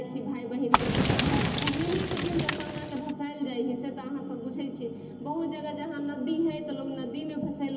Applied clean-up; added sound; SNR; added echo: none; Fire; -4 dB; reverberation time 0.3 s.